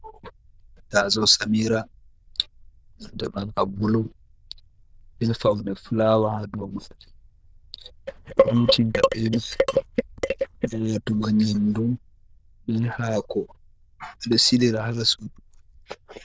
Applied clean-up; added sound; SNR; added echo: neural diffusion model UNIVERSE++.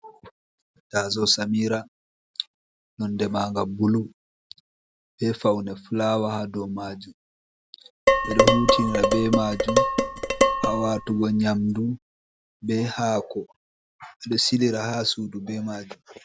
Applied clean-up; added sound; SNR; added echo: none; Dishes, pots, and pans; -4 dB; none.